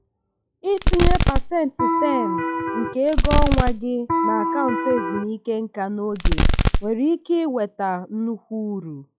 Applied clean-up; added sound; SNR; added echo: classical method log-MMSE.